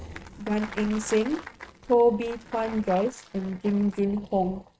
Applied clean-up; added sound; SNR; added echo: neural mask model RNNoise.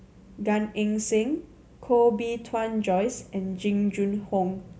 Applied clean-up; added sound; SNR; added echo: none; none; none; none.